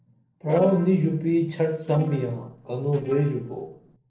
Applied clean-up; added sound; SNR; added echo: neural separator model SepFormer DNS4.